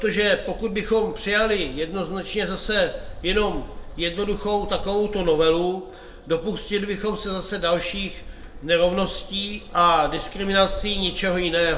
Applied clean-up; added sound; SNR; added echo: none; Bird; 12 dB; reverberation time 0.5 s.